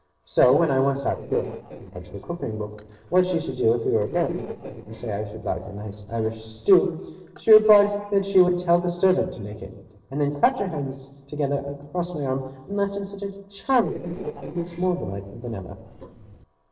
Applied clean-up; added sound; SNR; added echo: neural separator model SepFormer DNS4.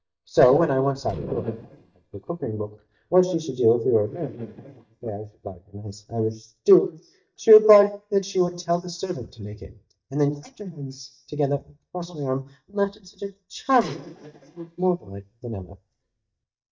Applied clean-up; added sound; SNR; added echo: neural mask model DeepFilterNet 3.